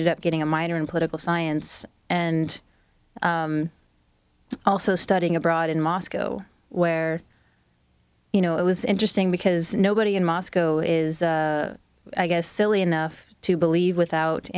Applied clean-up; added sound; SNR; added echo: none; none; none; none.